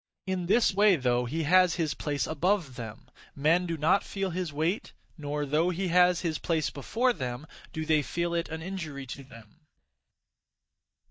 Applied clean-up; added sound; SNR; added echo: neural mask model DeepFilterNet 3.